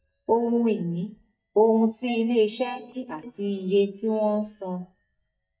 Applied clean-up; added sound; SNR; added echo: neural mask model DeepFilterNet 3.